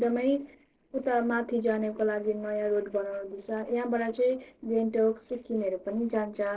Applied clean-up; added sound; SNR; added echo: neural separator model SepFormer DNS4.